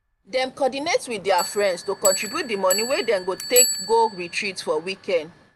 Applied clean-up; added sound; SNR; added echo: none; Bell; 6 dB; none.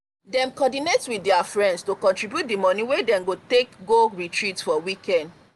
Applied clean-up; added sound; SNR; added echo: none; none; none; none.